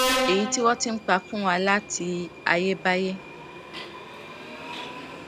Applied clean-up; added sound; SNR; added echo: none; Subway, metro, underground; 6 dB; none.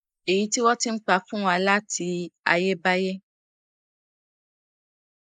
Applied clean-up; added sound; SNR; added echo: neural mask model Resemble Enhance denoiser.